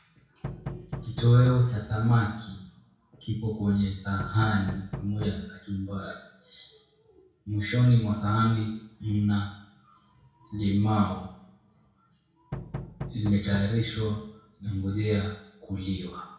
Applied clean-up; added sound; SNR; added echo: none; Knock; 10 dB; reverberation time 0.6 s.